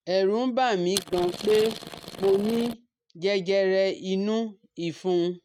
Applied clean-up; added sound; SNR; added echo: neural mask model RNNoise.